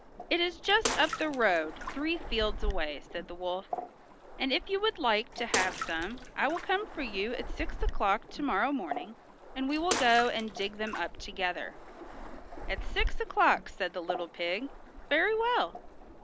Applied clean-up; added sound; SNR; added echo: none; Waves, surf + Bathtub (filling or washing) / Water / Splash, splatter; 6 dB; none.